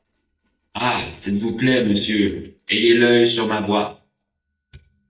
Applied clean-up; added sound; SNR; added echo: neural mask model DeepFilterNet 3.